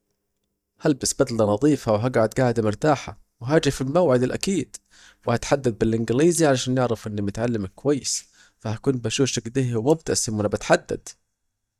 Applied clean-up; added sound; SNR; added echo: neural mask model DeepFilterNet 3.